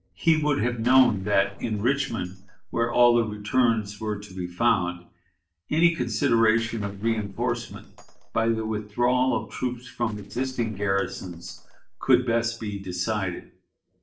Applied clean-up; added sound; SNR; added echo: neural separator model SepFormer DNS4.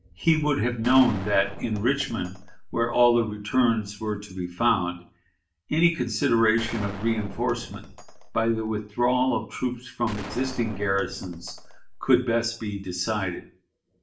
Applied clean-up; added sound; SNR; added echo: none; Gunshot, gunfire; 13 dB; reverberation time 0.4 s.